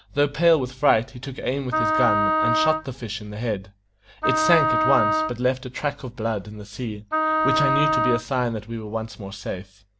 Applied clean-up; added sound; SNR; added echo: none; Wind instrument, woodwind instrument; -1 dB; none.